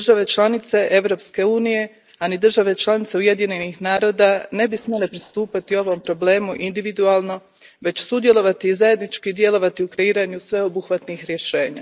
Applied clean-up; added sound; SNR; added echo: neural mask model Resemble Enhance denoiser.